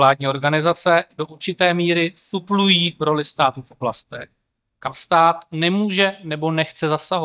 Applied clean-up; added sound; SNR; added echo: neural mask model DeepFilterNet 3.